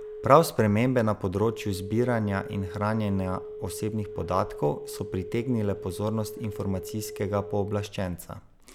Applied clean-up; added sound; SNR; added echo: none; Telephone; 12 dB; none.